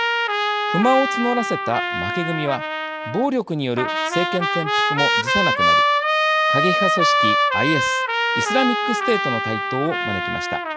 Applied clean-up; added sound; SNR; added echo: none; Trumpet; -3 dB; none.